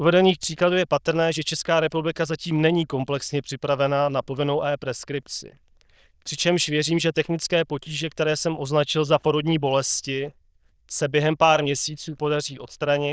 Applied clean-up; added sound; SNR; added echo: neural diffusion model UNIVERSE++.